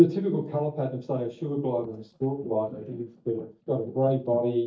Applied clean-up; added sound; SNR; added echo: neural mask model DeepFilterNet 3.